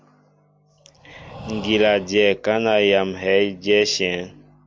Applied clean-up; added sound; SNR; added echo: none; Breathing; 20 dB; none.